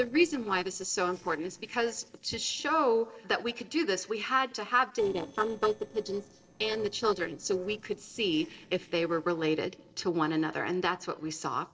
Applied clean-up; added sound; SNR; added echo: neural separator model SepFormer DNS4.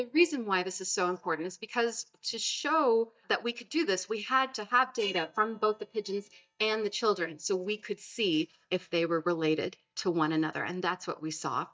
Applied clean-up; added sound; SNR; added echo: neural mask model DeepFilterNet 3.